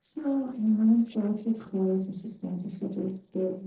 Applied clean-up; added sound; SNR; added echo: neural separator model SepFormer DNS4.